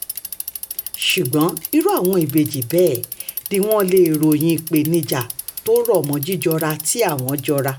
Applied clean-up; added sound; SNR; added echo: none; Bicycle; 11 dB; none.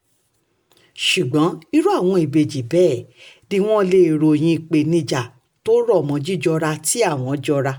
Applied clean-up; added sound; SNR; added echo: none; none; none; none.